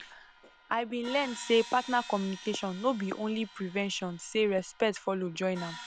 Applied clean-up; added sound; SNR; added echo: none; Crash cymbal; 17 dB; none.